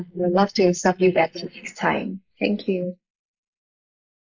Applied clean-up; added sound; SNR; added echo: neural mask model Resemble Enhance denoiser.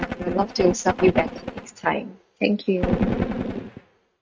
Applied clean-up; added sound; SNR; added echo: neural mask model RNNoise.